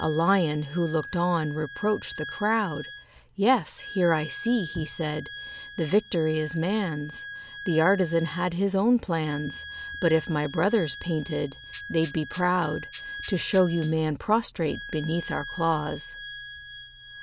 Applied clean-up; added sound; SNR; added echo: none; Wind instrument, woodwind instrument + Rattle (instrument); 13 dB; none.